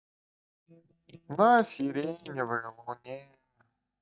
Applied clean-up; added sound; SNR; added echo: neural mask model DeepFilterNet 3.